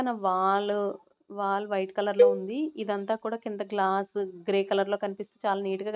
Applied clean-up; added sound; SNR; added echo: neural mask model RNNoise.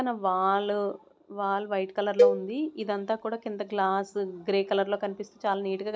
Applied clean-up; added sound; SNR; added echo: none; Cowbell; -1 dB; none.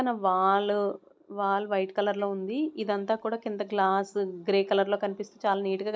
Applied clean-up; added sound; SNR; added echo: neural mask model Resemble Enhance denoiser.